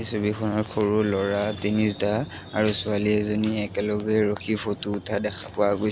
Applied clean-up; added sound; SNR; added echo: none; Drum; 18 dB; none.